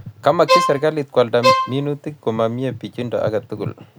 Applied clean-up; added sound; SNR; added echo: none; Bowed string instrument; -1 dB; none.